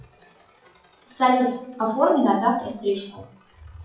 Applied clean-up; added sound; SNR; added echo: classical method WPE with log-MMSE.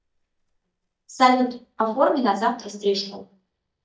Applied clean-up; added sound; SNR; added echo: neural mask model DeepFilterNet 3.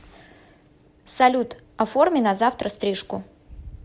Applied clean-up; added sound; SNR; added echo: none; none; none; none.